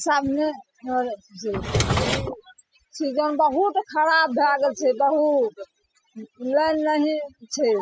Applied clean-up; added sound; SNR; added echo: classical method spectral subtraction.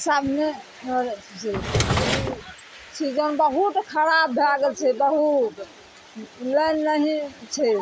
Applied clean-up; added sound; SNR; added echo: none; Drawer open or close; 1 dB; none.